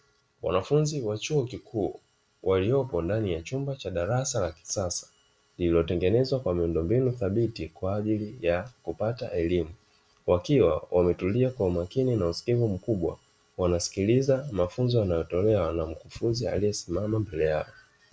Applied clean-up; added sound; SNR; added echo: none; none; none; none.